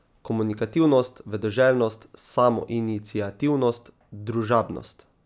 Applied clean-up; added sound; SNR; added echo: none; none; none; none.